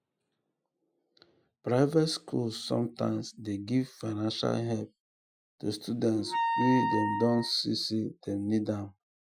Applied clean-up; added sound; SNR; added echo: classical method Wiener filter.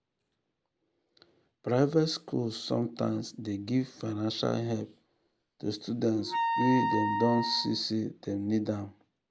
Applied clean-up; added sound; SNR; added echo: none; Wind instrument, woodwind instrument; 3 dB; none.